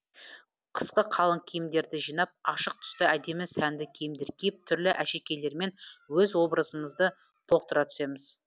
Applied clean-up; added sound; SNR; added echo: none; none; none; none.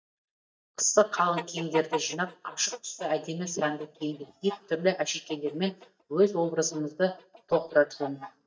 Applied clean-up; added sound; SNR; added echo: neural mask model DeepFilterNet 3.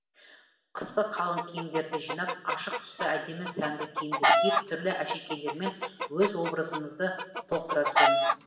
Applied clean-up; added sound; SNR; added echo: none; Chicken, rooster; -2 dB; reverberation time 0.9 s.